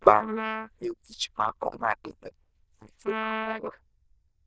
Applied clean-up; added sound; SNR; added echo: neural diffusion model UNIVERSE++.